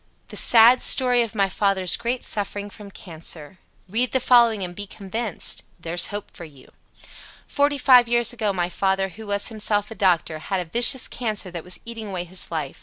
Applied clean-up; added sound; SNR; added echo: none; none; none; none.